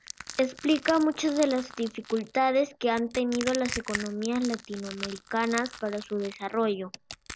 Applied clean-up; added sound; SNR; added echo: none; Crushing; 13 dB; none.